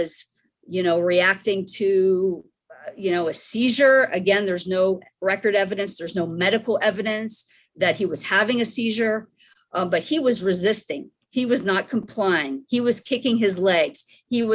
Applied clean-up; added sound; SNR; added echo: none; none; none; none.